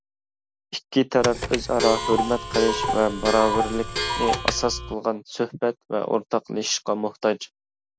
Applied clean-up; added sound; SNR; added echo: none; Clock; 2 dB; none.